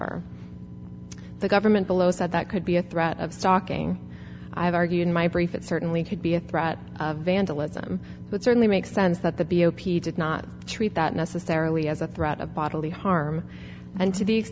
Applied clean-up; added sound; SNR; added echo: none; none; none; none.